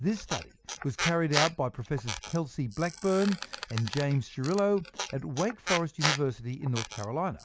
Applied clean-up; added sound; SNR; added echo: none; Squeak; 7 dB; none.